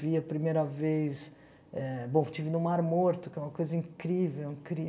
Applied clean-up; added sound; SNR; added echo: none; none; none; reverberation time 1.1 s.